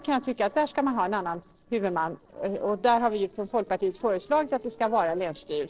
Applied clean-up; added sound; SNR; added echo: neural separator model SepFormer DNS4.